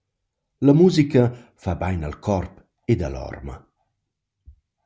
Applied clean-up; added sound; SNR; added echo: none; none; none; none.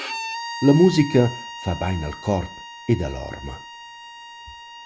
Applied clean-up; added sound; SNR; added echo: none; Bowed string instrument; 12 dB; none.